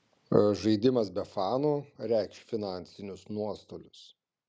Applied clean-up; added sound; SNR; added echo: none; none; none; none.